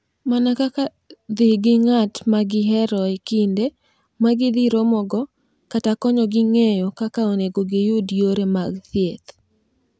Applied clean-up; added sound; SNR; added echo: none; none; none; none.